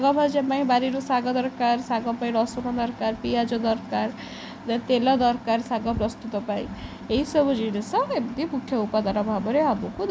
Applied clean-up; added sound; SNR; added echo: none; none; none; none.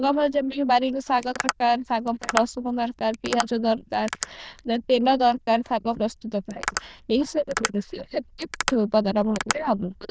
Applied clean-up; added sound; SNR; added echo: neural diffusion model UNIVERSE++.